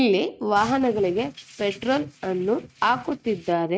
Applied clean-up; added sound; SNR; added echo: neural mask model RNNoise.